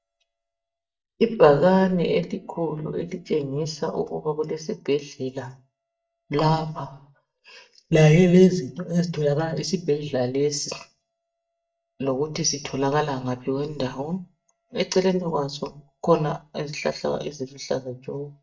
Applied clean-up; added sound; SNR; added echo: neural mask model DeepFilterNet 3.